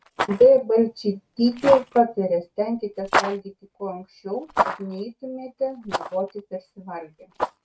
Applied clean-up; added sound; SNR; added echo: neural mask model RNNoise.